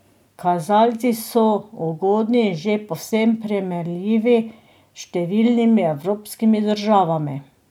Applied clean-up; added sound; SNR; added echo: none; none; none; none.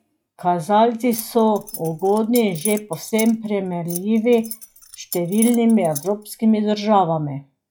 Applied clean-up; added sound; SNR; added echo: classical method log-MMSE.